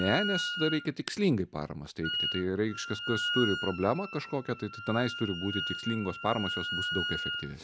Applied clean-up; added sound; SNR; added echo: none; Wind instrument, woodwind instrument; 4 dB; none.